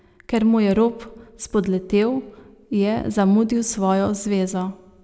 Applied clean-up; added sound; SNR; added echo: none; none; none; none.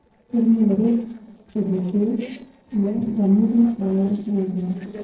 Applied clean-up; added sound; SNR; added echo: neural separator model SepFormer DNS4.